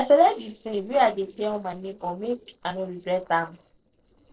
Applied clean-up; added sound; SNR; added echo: neural separator model SepFormer DNS4.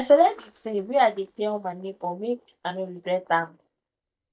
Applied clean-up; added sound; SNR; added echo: neural mask model DeepFilterNet 3.